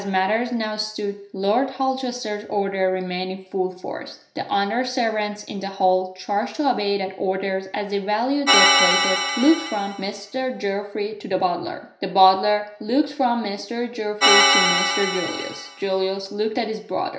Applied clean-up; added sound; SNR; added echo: none; Organ; -2 dB; reverberation time 0.5 s.